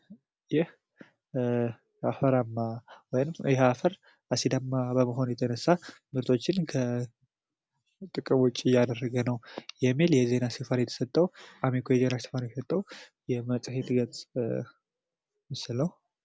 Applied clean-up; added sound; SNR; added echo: none; none; none; none.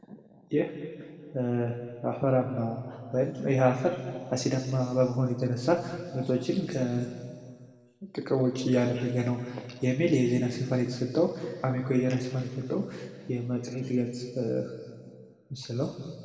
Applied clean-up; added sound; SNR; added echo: none; none; none; reverberation time 2.1 s.